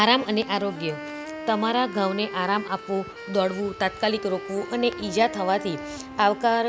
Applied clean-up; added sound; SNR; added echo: none; Wind instrument, woodwind instrument; 12 dB; none.